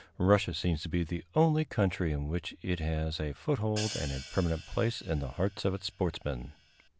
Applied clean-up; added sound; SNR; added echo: none; Hi-hat; 15 dB; none.